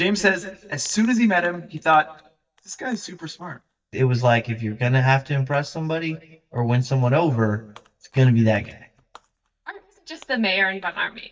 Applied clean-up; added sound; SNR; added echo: neural mask model DeepFilterNet 3.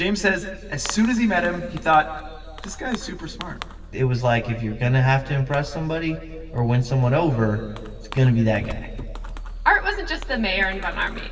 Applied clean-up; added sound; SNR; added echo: none; Fireworks; 13 dB; reverberation time 1.9 s.